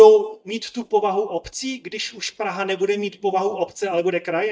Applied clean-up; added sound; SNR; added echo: neural mask model DeepFilterNet 3.